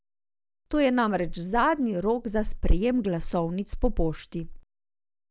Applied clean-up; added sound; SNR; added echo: none; none; none; none.